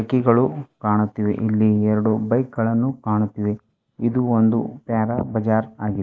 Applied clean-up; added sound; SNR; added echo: neural mask model Resemble Enhance denoiser.